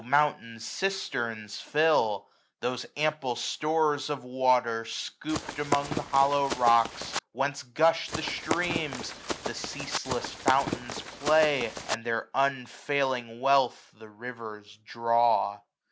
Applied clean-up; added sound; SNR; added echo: none; Run; 6 dB; none.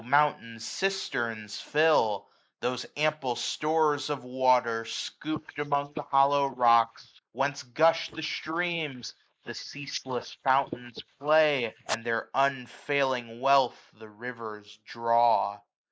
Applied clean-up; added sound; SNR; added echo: neural mask model Resemble Enhance denoiser.